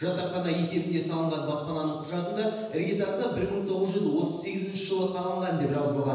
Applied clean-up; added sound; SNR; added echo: none; none; none; reverberation time 1.1 s.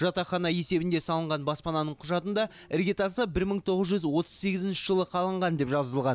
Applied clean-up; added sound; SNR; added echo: none; none; none; none.